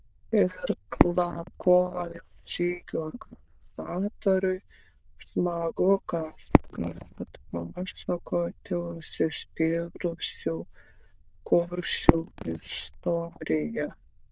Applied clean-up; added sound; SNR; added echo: neural diffusion model UNIVERSE++.